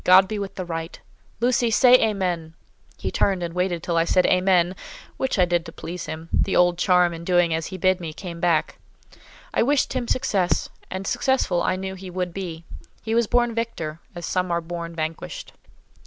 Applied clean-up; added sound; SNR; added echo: none; none; none; none.